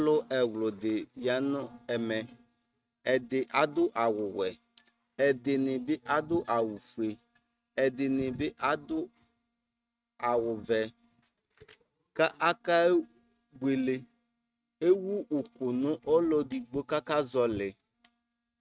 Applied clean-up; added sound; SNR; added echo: neural mask model RNNoise.